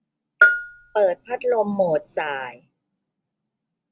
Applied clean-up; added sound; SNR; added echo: none; Bell; -2 dB; none.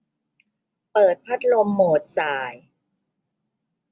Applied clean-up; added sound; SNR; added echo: none; none; none; none.